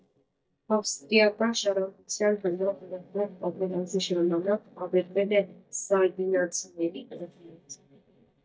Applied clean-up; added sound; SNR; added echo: neural mask model DeepFilterNet 3.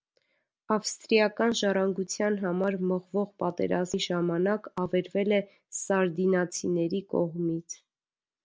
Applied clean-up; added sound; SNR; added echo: none; none; none; none.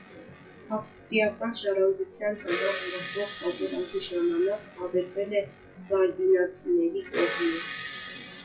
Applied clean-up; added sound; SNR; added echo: classical method WPE with log-MMSE.